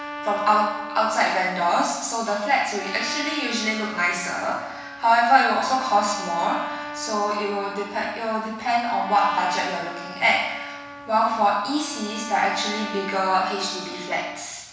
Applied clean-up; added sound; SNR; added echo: none; Trumpet; 12 dB; reverberation time 1.1 s.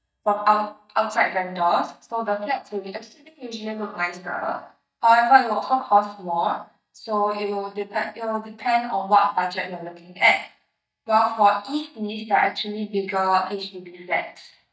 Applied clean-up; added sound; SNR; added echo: neural mask model DeepFilterNet 3.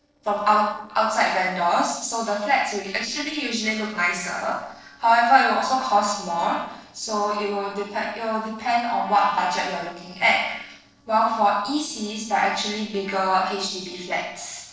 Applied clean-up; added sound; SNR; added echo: neural separator model SepFormer DNS4.